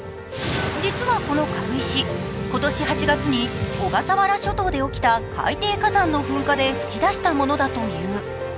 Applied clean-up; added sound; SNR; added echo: none; none; none; none.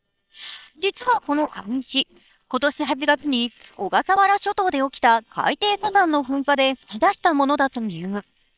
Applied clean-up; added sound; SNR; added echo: neural separator model SepFormer WHAM!.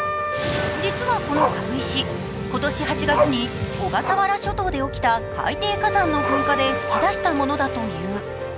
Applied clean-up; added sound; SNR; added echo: none; Wind instrument, woodwind instrument + Growling; 5 dB; none.